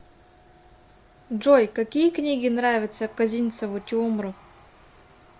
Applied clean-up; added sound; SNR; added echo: none; none; none; none.